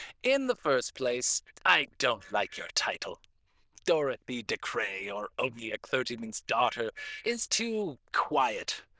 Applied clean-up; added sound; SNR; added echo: neural diffusion model UNIVERSE++.